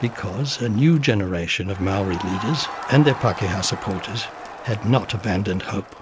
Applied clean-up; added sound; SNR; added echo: none; Crowd; 13 dB; none.